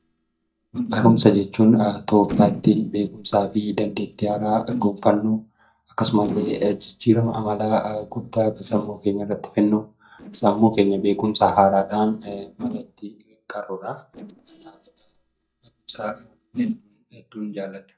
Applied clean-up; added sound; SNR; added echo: neural mask model DeepFilterNet 3.